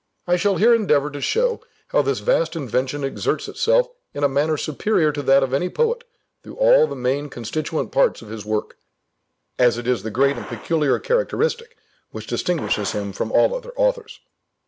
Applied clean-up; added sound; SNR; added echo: none; Gunshot, gunfire; 17 dB; none.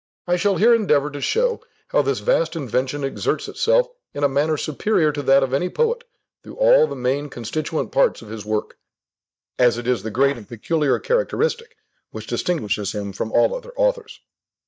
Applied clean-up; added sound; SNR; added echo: neural mask model DeepFilterNet 3.